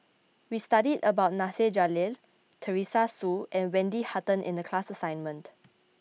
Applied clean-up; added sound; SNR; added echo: none; none; none; none.